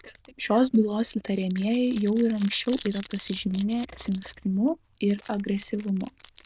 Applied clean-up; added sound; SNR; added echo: neural diffusion model UNIVERSE++.